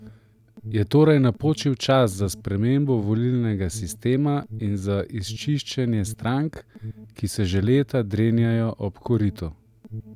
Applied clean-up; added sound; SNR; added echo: none; Alarm; 17 dB; none.